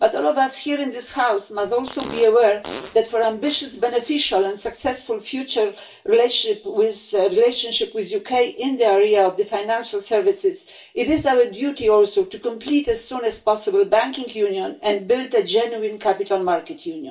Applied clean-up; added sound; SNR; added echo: none; Fart; 17 dB; reverberation time 0.2 s.